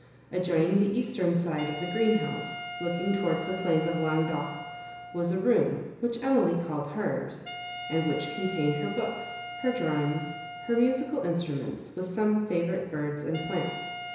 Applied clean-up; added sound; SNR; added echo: none; Wind instrument, woodwind instrument; 12 dB; reverberation time 1.0 s.